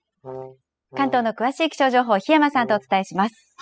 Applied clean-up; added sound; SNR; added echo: classical method spectral subtraction.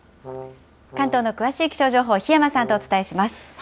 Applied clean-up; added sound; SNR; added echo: none; Brass instrument; 15 dB; none.